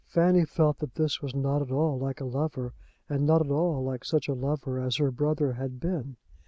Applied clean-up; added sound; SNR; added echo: none; none; none; none.